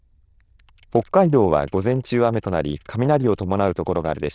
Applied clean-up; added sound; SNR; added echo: neural diffusion model UNIVERSE++.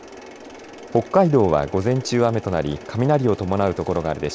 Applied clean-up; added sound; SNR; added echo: none; Mechanisms; 18 dB; none.